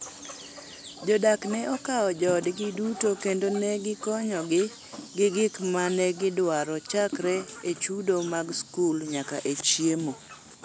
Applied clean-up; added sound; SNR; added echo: none; none; none; none.